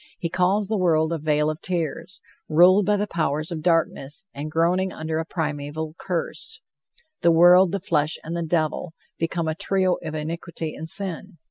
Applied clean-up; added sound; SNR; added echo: none; none; none; none.